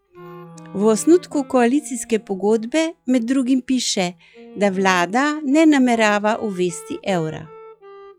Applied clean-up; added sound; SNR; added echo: classical method log-MMSE.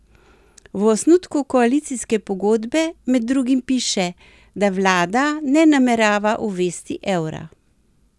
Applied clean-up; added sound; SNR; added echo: none; none; none; none.